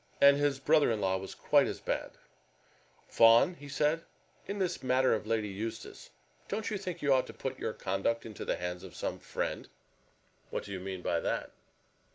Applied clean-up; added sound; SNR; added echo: none; none; none; none.